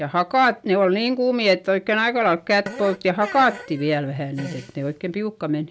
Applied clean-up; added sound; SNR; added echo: none; Fart; 16 dB; none.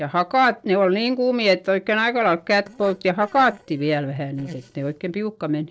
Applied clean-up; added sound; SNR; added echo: neural separator model SepFormer DNS4.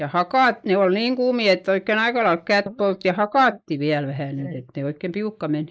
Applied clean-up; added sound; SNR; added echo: neural mask model Resemble Enhance denoiser.